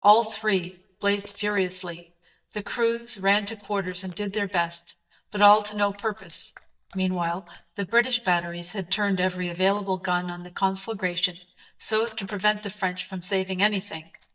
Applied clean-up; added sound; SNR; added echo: neural mask model DeepFilterNet 3.